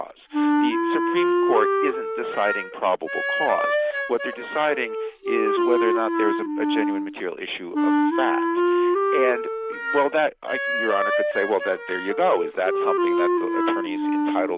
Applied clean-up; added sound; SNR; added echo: none; Wind instrument, woodwind instrument; -3 dB; none.